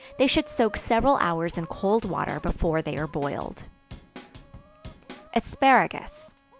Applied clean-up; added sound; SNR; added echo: none; Chicken, rooster + Drum / Drum kit; 19 dB; none.